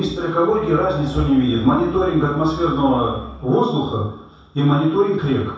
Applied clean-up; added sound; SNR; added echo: none; Musical instrument; 18 dB; reverberation time 0.7 s.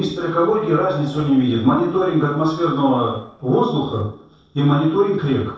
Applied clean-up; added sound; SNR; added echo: neural separator model SepFormer DNS4.